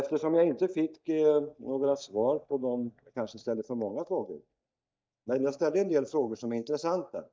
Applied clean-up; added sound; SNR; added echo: neural mask model DeepFilterNet 3.